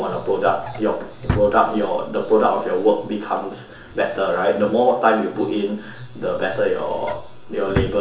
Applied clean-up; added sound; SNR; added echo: none; Drawer open or close; 13 dB; reverberation time 0.7 s.